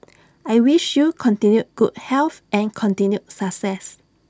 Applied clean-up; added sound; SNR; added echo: none; none; none; none.